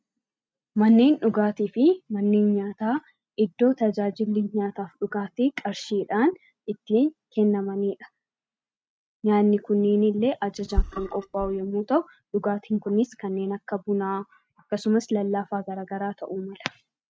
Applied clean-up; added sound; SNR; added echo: neural mask model RNNoise.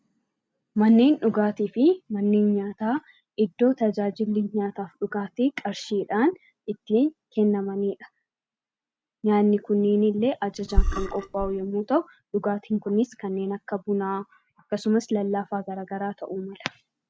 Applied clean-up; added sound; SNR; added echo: none; Burping, eructation; -1 dB; none.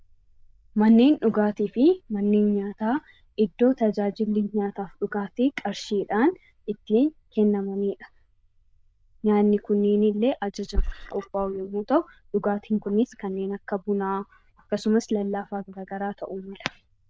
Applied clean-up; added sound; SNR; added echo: neural diffusion model UNIVERSE++.